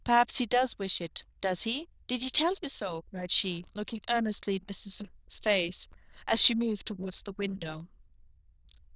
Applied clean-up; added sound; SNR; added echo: neural diffusion model UNIVERSE++.